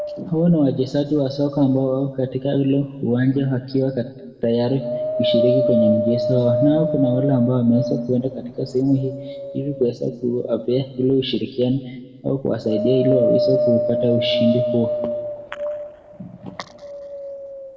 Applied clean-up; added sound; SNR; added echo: none; Wind; 4 dB; reverberation time 1.3 s.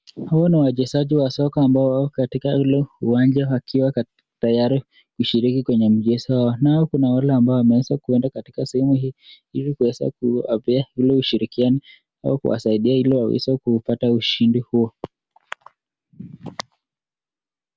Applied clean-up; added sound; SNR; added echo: none; none; none; none.